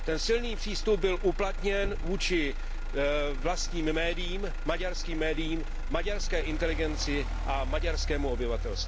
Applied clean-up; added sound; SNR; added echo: none; Motor vehicle (road); 0 dB; none.